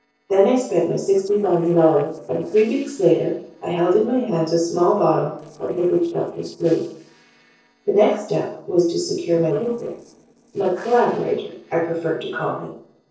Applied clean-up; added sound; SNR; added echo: neural separator model SepFormer DNS4.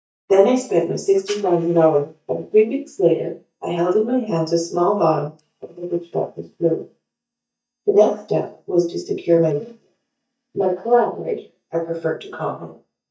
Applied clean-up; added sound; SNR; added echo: neural mask model DeepFilterNet 3.